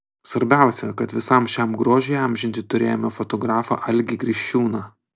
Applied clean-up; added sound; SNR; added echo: none; none; none; none.